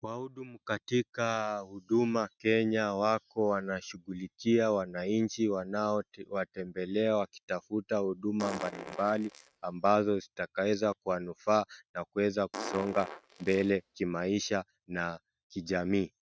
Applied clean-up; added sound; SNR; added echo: neural mask model RNNoise.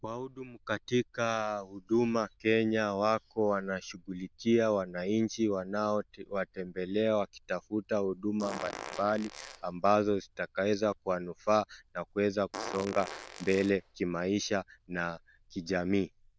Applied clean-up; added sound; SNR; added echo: neural diffusion model UNIVERSE++.